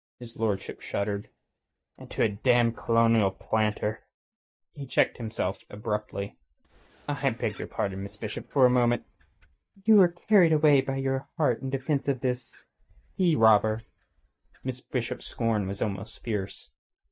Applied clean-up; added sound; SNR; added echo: neural mask model DeepFilterNet 3.